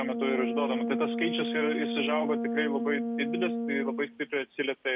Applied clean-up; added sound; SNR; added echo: none; Brass instrument; 1 dB; none.